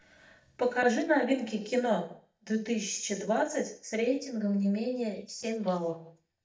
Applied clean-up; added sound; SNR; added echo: neural mask model DeepFilterNet 3.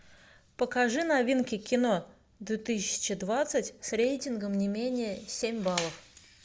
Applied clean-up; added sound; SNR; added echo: none; none; none; none.